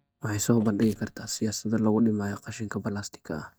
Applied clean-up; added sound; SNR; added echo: neural mask model DeepFilterNet 3.